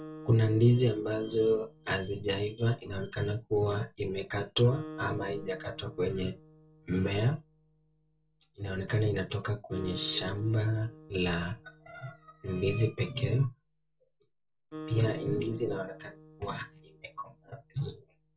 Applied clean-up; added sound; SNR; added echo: none; Acoustic guitar; 18 dB; reverberation time 0.2 s.